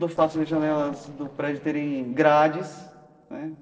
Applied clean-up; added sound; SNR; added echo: neural separator model SepFormer DNS4.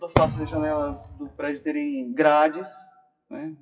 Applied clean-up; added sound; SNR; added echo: classical method WPE with log-MMSE.